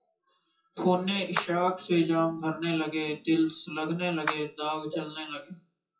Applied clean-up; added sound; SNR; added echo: classical method WPE with log-MMSE.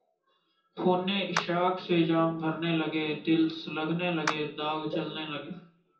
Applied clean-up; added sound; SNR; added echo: none; Clapping; 10 dB; reverberation time 0.6 s.